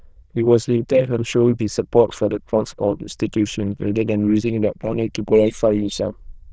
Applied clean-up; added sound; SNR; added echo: neural diffusion model UNIVERSE++.